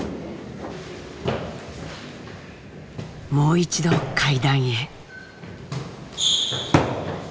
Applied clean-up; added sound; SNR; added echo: none; none; none; none.